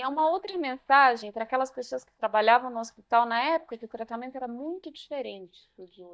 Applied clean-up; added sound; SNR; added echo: neural mask model DeepFilterNet 3.